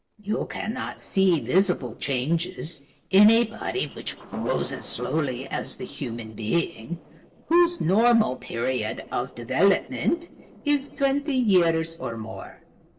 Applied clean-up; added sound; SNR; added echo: neural separator model SepFormer DNS4.